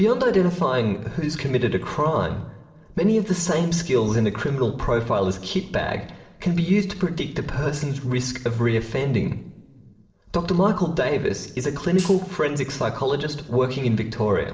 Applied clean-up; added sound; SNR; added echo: neural separator model SepFormer DNS4.